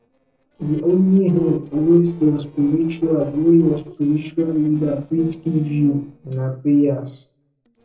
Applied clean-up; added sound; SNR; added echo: neural separator model SepFormer DNS4.